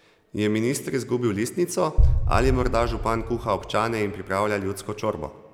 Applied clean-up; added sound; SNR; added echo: none; Boom; 0 dB; none.